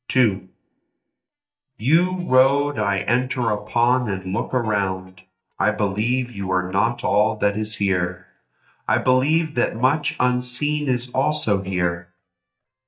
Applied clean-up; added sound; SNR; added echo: neural mask model DeepFilterNet 3.